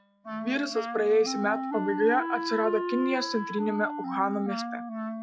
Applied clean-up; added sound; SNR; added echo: classical method log-MMSE.